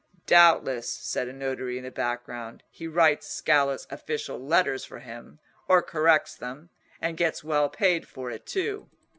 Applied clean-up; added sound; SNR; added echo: none; none; none; none.